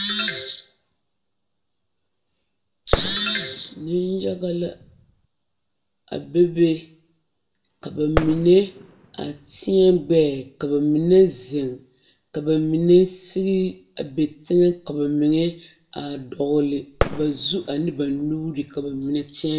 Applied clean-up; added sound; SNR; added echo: none; Fireworks; 8 dB; reverberation time 0.4 s.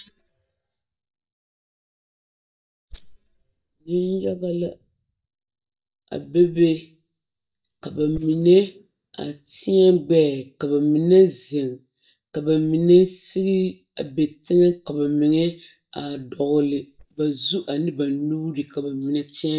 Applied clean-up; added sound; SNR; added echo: neural mask model DeepFilterNet 3.